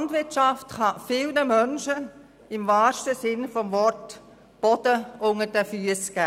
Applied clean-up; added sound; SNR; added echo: none; none; none; none.